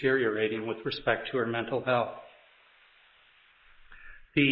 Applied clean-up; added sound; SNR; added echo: neural mask model Resemble Enhance denoiser.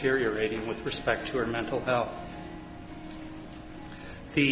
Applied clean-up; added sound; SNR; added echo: none; Harp; 14 dB; none.